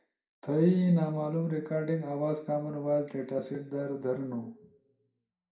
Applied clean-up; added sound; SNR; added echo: none; none; none; reverberation time 0.5 s.